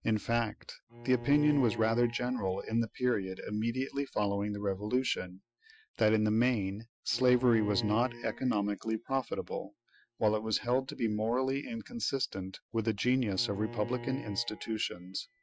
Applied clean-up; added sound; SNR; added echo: classical method Wiener filter.